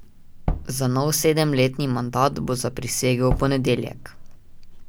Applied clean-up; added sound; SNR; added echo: none; Tap / Bass drum; 7 dB; none.